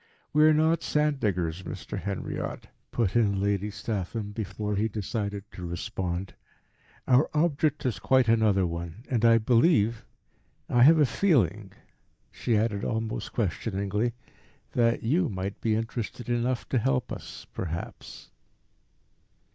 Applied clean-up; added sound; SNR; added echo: neural mask model DeepFilterNet 3.